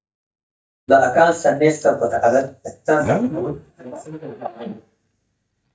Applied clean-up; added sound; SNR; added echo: neural mask model DeepFilterNet 3.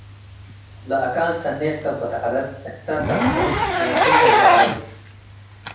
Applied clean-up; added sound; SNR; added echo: none; Zipper (clothing); -4 dB; reverberation time 0.6 s.